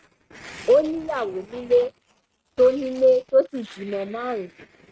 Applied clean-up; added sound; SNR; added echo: neural mask model RNNoise.